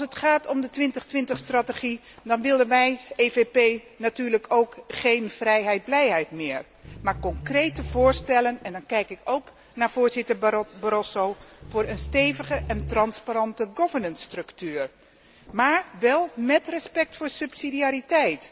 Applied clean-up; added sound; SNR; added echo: none; Growling; 11 dB; none.